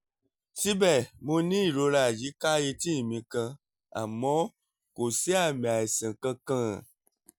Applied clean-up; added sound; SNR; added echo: none; none; none; none.